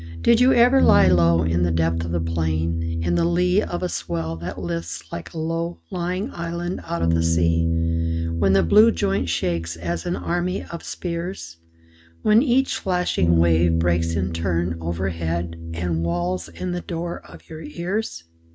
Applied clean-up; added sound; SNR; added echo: neural mask model RNNoise.